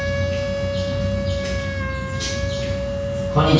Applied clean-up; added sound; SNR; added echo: neural separator model SepFormer DNS4.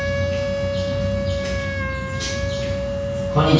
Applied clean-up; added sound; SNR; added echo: none; Wind instrument, woodwind instrument; 3 dB; reverberation time 0.6 s.